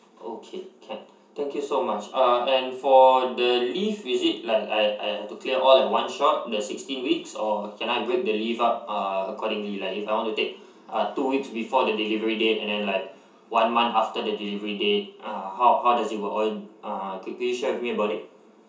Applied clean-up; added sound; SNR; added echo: none; none; none; reverberation time 0.6 s.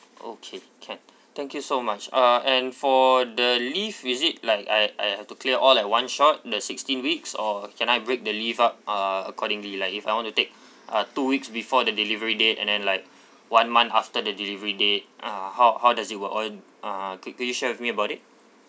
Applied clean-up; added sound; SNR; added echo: none; none; none; none.